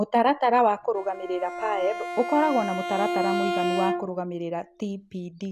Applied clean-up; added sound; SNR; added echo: none; Bowed string instrument; 6 dB; none.